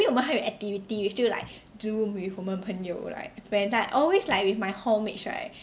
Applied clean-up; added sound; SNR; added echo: none; none; none; none.